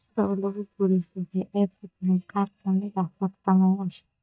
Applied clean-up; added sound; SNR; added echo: neural mask model DeepFilterNet 3.